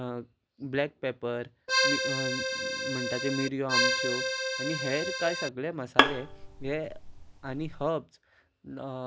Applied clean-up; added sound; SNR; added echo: none; Accordion + Bowed string instrument; -5 dB; none.